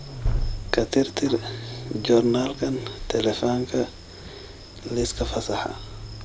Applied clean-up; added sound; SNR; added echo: none; Accelerating, revving, vroom; 7 dB; none.